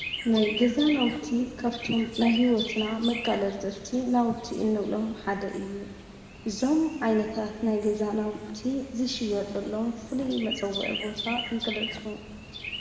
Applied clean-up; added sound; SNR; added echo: none; Chirp, tweet; 11 dB; reverberation time 2.0 s.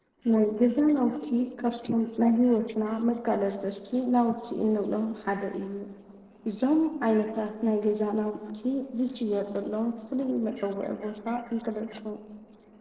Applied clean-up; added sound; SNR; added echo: neural separator model SepFormer DNS4.